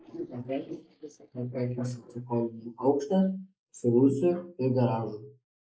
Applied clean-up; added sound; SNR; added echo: neural mask model Resemble Enhance denoiser.